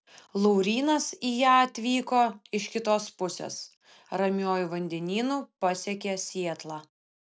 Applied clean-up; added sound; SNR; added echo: none; none; none; none.